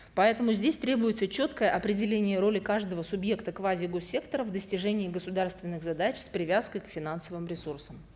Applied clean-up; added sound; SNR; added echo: none; none; none; none.